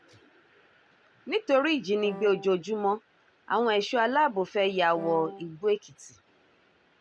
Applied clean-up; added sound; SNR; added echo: none; Wind instrument, woodwind instrument; 14 dB; none.